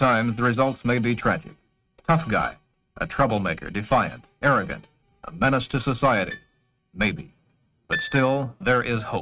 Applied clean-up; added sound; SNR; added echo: neural mask model RNNoise.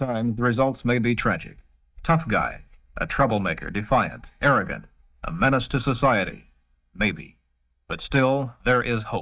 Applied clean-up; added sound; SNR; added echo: neural mask model DeepFilterNet 3.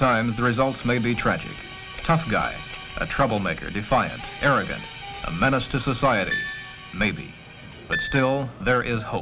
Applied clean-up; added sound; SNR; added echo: none; Piano; 9 dB; none.